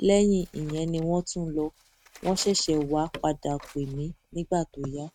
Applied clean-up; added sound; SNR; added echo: neural mask model RNNoise.